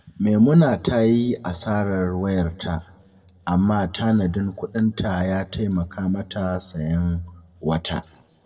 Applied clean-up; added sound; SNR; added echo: none; none; none; reverberation time 1.0 s.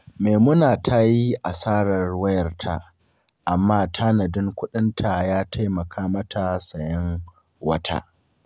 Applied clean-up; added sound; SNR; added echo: none; none; none; none.